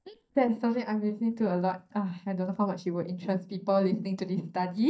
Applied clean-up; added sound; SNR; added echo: neural mask model DeepFilterNet 3.